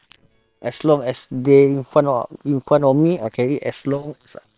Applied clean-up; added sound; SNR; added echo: neural separator model SepFormer WHAM!.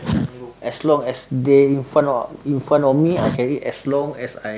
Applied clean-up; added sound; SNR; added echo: none; none; none; none.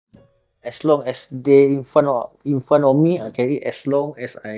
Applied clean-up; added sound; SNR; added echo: neural mask model DeepFilterNet 3.